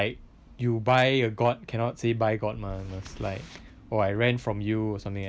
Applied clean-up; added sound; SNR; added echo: none; none; none; none.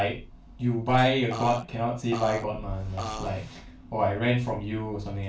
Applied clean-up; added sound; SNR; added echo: none; Burping, eructation; 7 dB; reverberation time 0.3 s.